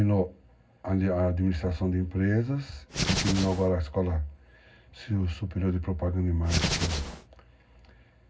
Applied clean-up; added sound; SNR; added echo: none; Hands; 2 dB; reverberation time 0.4 s.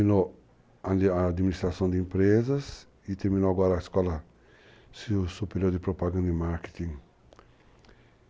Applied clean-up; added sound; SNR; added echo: none; none; none; none.